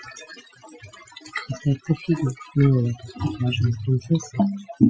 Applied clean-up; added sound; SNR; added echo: classical method Wiener filter.